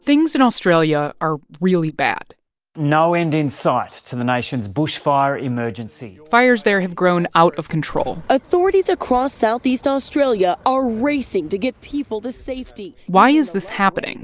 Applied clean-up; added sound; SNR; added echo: none; none; none; none.